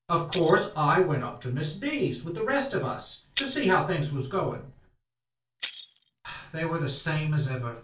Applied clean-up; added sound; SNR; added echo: neural separator model SepFormer DNS4.